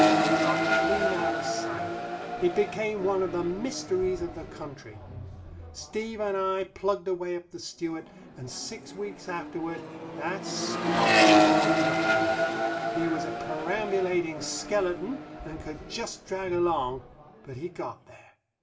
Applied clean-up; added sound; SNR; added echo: none; Accelerating, revving, vroom; -3 dB; reverberation time 0.3 s.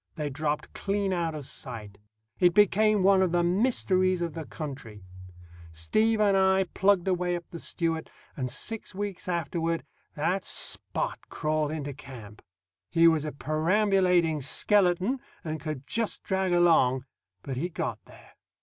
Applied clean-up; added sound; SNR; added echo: none; none; none; none.